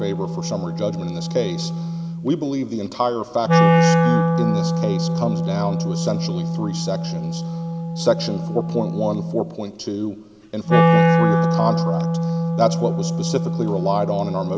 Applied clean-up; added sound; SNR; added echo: none; Wind instrument, woodwind instrument; -4 dB; none.